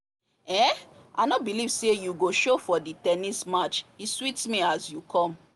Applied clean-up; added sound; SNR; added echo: none; none; none; none.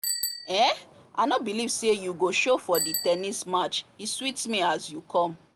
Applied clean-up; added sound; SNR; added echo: none; Bicycle bell; 11 dB; none.